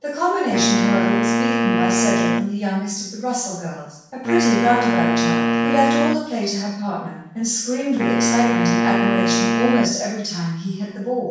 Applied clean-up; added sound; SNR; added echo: none; Wind instrument, woodwind instrument; -1 dB; reverberation time 0.7 s.